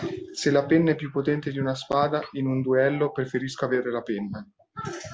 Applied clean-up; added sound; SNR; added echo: none; none; none; none.